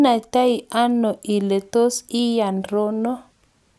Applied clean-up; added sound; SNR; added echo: none; none; none; none.